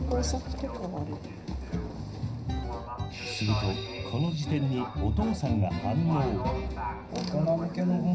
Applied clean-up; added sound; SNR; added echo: none; Livestock, farm animals, working animals; 13 dB; reverberation time 0.4 s.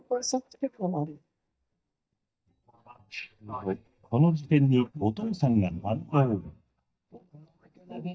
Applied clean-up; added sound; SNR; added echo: neural mask model DeepFilterNet 3.